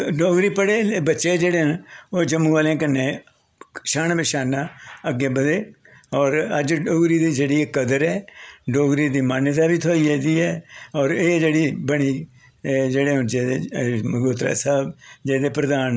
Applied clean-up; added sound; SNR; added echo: none; none; none; none.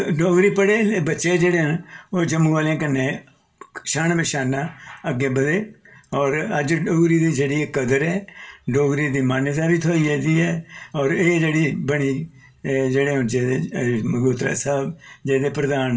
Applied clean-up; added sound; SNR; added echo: none; none; none; reverberation time 0.2 s.